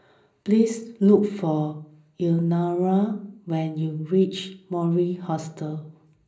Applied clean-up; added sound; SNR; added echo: none; none; none; reverberation time 0.5 s.